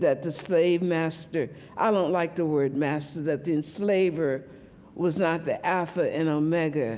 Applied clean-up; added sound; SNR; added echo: none; none; none; none.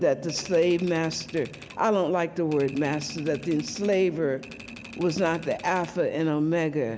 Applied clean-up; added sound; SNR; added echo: none; Typewriter + Sink (filling or washing); 18 dB; none.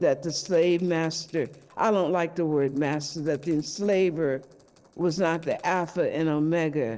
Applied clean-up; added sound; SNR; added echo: neural separator model SepFormer DNS4.